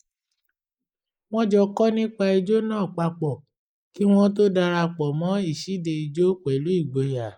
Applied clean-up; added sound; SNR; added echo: neural mask model Resemble Enhance denoiser.